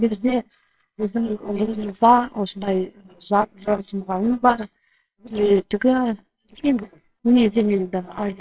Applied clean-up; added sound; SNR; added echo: neural separator model SepFormer WHAMR!.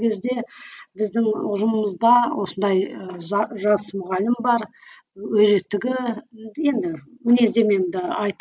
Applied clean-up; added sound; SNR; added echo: none; none; none; none.